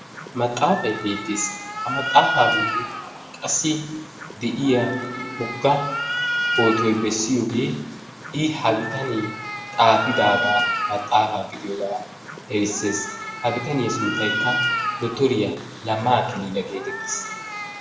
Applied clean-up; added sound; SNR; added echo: none; Cat; 5 dB; reverberation time 0.8 s.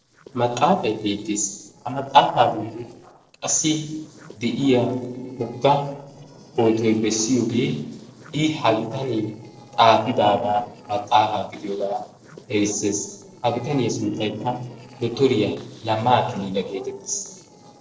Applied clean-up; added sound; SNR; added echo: neural separator model SepFormer DNS4.